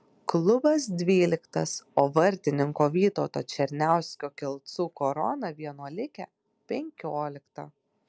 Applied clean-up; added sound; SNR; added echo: none; none; none; none.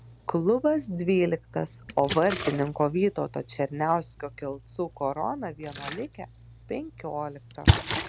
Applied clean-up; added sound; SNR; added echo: none; Splash, splatter; 5 dB; none.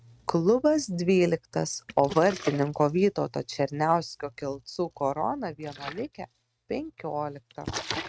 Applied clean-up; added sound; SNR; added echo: neural mask model RNNoise.